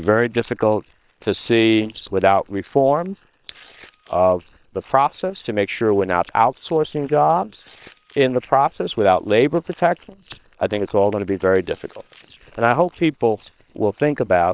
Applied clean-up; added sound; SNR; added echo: neural separator model SepFormer WHAM!.